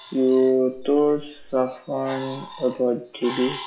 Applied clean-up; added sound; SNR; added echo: classical method log-MMSE.